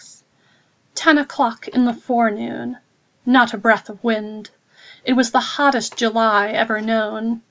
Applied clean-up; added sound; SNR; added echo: none; none; none; none.